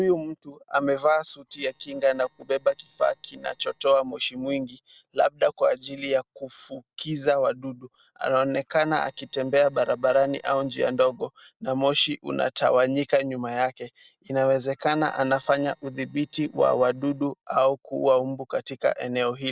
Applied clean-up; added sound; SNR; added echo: neural separator model SepFormer DNS4.